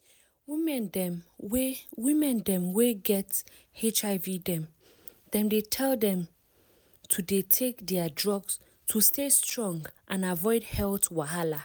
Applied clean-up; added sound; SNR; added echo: none; none; none; none.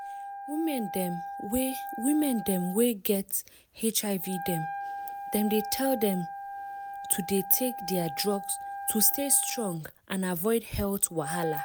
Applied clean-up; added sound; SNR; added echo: none; Wind instrument, woodwind instrument; 9 dB; none.